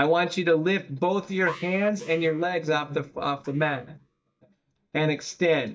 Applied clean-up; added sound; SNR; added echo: neural mask model DeepFilterNet 3.